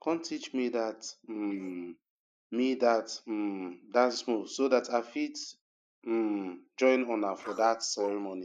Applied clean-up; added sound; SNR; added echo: neural mask model Resemble Enhance denoiser.